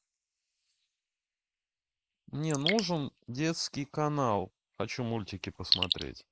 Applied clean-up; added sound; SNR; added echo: neural mask model Resemble Enhance denoiser.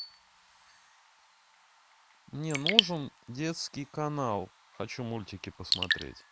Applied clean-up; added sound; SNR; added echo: none; Raindrop / Drip; -1 dB; none.